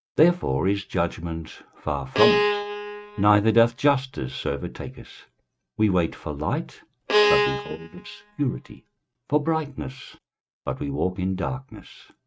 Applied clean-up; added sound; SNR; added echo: neural mask model RNNoise.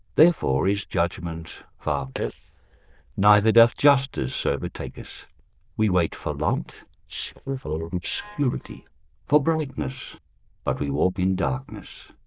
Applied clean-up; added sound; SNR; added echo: neural diffusion model UNIVERSE++.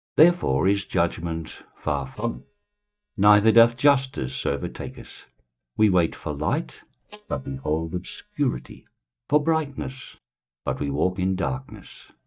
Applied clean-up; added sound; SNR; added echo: neural mask model DeepFilterNet 3.